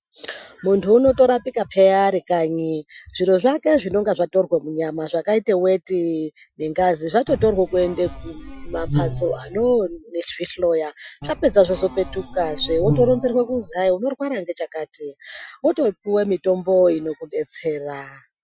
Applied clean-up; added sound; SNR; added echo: classical method Wiener filter.